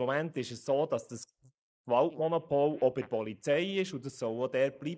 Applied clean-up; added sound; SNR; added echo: neural mask model Resemble Enhance denoiser.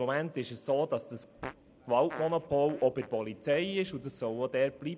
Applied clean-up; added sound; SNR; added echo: none; Fart; 19 dB; none.